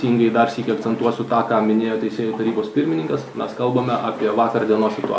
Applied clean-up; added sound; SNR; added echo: none; none; none; none.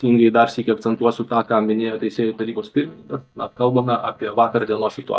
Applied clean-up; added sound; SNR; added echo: neural mask model DeepFilterNet 3.